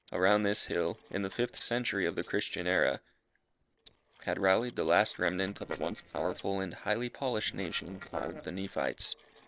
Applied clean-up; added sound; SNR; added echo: neural separator model SepFormer DNS4.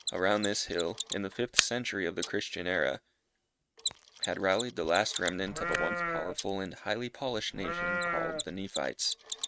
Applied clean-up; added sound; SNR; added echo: neural mask model RNNoise.